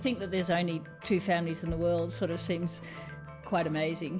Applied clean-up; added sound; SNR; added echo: none; none; none; none.